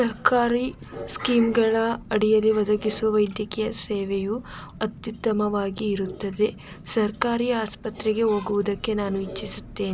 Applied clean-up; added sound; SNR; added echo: none; Car; 19 dB; none.